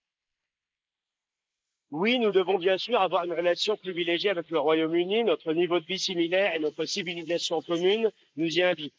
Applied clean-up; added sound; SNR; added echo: neural mask model Resemble Enhance denoiser.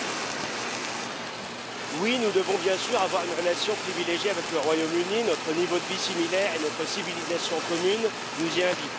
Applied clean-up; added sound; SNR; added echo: none; Fire; 4 dB; none.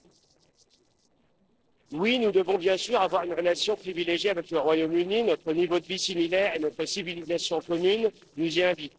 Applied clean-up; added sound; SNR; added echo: neural separator model SepFormer DNS4.